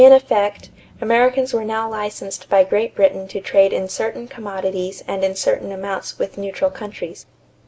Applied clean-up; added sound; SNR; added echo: none; none; none; none.